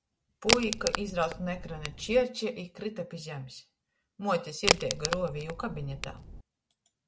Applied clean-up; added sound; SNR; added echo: none; Crack; -1 dB; none.